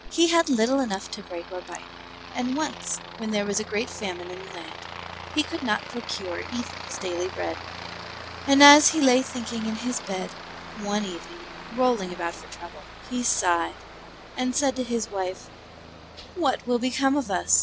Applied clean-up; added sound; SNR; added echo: none; Aircraft; 13 dB; none.